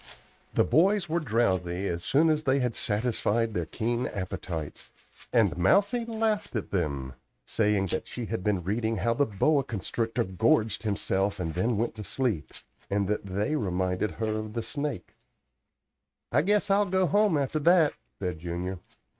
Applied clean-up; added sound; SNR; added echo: neural mask model RNNoise.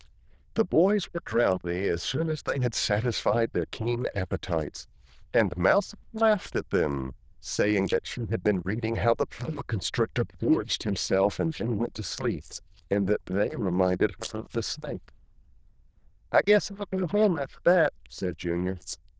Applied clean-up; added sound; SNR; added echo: neural diffusion model UNIVERSE++.